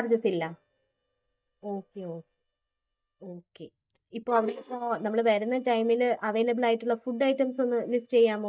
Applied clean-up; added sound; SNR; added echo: neural mask model DeepFilterNet 3.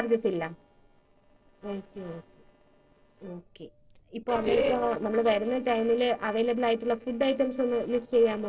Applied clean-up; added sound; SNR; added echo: neural separator model SepFormer DNS4.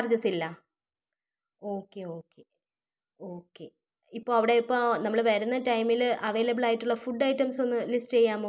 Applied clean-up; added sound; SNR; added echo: none; none; none; none.